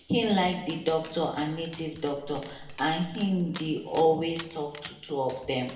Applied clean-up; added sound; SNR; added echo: none; Dog; 19 dB; reverberation time 0.8 s.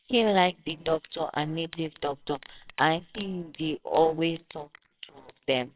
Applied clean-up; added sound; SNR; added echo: neural separator model SepFormer WHAMR!.